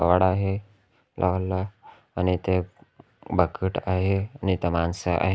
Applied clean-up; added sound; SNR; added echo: none; none; none; none.